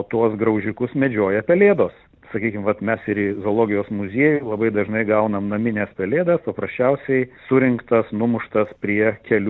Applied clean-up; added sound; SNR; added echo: none; none; none; none.